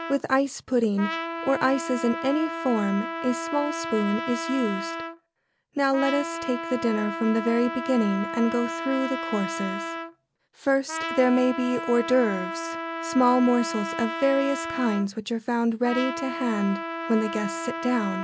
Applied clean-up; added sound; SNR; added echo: none; Trumpet; 7 dB; none.